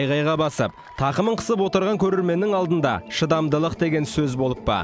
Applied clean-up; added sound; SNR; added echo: none; none; none; none.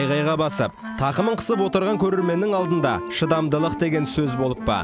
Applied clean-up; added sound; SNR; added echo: none; Wind instrument, woodwind instrument; 11 dB; none.